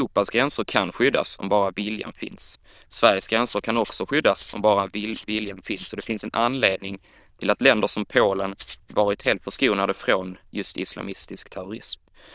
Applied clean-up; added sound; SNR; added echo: neural diffusion model UNIVERSE++.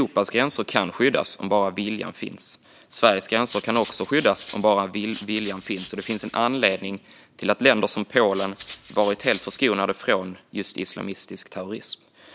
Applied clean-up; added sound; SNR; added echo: none; Rattle (instrument); 18 dB; none.